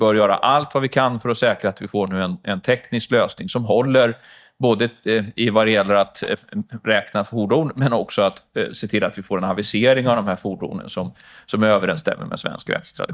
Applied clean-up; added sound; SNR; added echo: neural mask model DeepFilterNet 3.